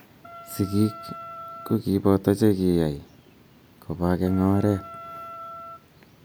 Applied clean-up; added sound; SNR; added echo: none; Wind instrument, woodwind instrument; 16 dB; none.